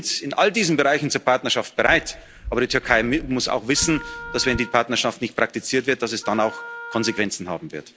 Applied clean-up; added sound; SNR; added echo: none; Chatter / Chirp, tweet / Car passing by / Typing + Wind instrument, woodwind instrument; 15 dB; none.